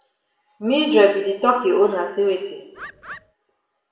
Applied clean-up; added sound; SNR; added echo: none; Bird; 17 dB; reverberation time 0.9 s.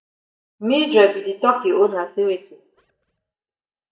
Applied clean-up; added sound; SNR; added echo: neural mask model DeepFilterNet 3.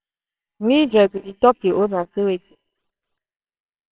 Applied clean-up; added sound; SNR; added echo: neural separator model SepFormer WHAMR!.